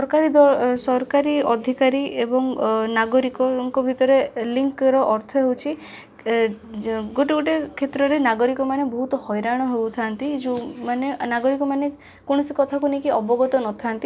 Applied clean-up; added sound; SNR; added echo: none; none; none; none.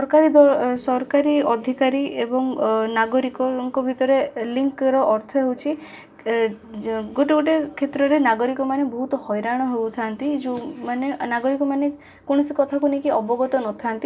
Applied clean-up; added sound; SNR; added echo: none; none; none; reverberation time 0.2 s.